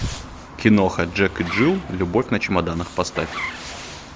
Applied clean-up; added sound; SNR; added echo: none; Zipper (clothing); 14 dB; none.